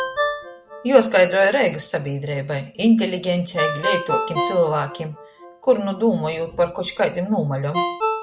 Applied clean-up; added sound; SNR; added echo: none; Ringtone; 7 dB; none.